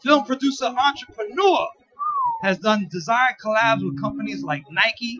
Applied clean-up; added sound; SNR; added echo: classical method Wiener filter.